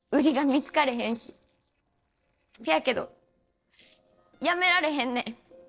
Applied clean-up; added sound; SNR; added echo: neural separator model SepFormer DNS4.